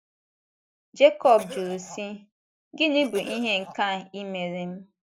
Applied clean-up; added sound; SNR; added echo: neural mask model Resemble Enhance denoiser.